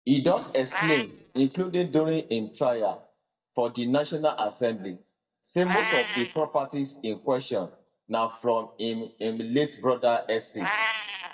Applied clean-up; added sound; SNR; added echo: neural mask model DeepFilterNet 3.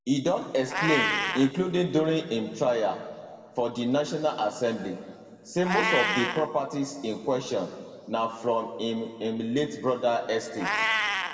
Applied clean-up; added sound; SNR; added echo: none; Meow; 6 dB; reverberation time 1.9 s.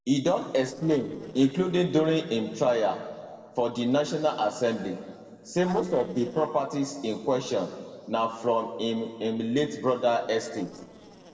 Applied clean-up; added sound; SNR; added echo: neural separator model SepFormer DNS4.